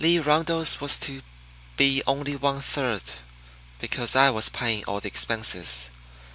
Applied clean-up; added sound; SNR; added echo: none; none; none; none.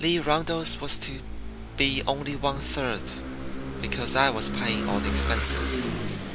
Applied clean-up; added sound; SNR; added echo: none; Engine / Vehicle; 2 dB; none.